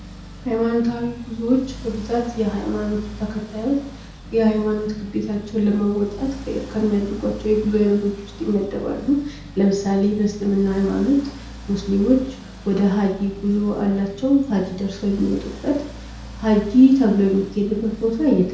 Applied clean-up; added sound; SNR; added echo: none; Accelerating, revving, vroom; 16 dB; reverberation time 0.5 s.